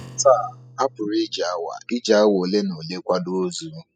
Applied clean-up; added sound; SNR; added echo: classical method spectral subtraction.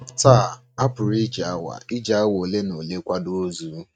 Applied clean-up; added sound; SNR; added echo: neural mask model RNNoise.